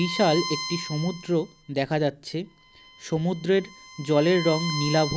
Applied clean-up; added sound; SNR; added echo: none; Bowed string instrument; 11 dB; none.